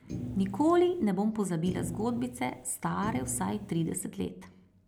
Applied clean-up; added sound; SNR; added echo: none; Thump, thud; 9 dB; none.